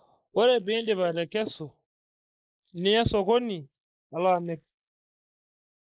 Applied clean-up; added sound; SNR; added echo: neural mask model Resemble Enhance denoiser.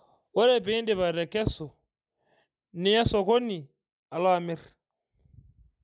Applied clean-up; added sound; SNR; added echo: none; none; none; none.